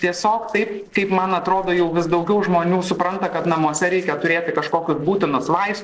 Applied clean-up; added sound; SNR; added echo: neural separator model SepFormer DNS4.